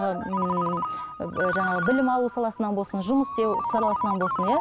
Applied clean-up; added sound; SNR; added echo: none; Ringtone; 3 dB; none.